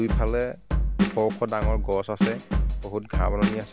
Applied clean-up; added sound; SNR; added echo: none; Drum kit; -3 dB; none.